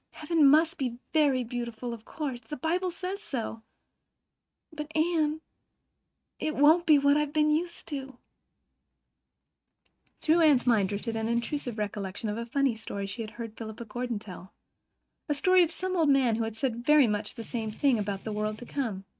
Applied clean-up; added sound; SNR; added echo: neural mask model RNNoise.